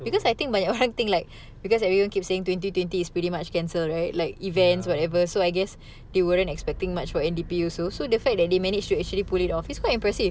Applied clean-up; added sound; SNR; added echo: none; none; none; none.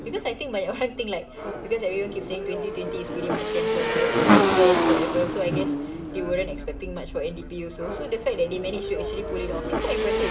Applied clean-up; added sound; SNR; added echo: none; Motorcycle / Engine; -3 dB; reverberation time 0.4 s.